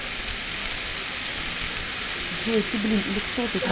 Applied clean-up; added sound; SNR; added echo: none; Frying (food); -4 dB; none.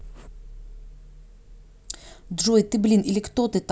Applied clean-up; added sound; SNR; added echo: none; none; none; none.